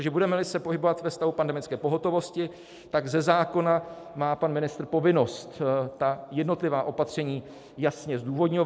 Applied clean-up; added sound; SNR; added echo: none; none; none; none.